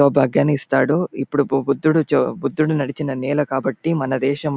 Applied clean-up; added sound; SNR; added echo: none; none; none; none.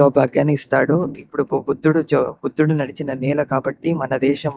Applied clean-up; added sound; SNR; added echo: neural mask model DeepFilterNet 3.